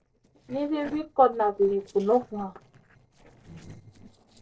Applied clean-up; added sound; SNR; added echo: neural separator model SepFormer DNS4.